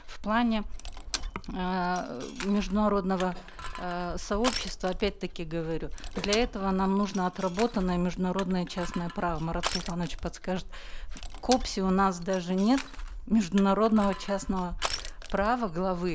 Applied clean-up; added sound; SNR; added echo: none; Crushing; 8 dB; none.